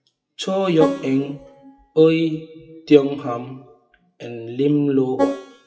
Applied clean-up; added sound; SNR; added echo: classical method WPE with log-MMSE.